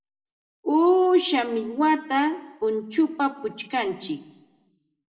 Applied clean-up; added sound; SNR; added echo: none; none; none; reverberation time 0.7 s.